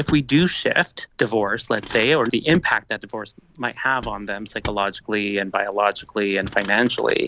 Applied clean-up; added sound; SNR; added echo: none; Motor vehicle (road); 17 dB; none.